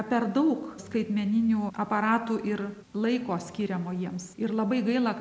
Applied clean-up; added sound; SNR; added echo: none; none; none; none.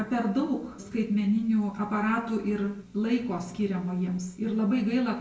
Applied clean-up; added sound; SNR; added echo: none; none; none; reverberation time 0.3 s.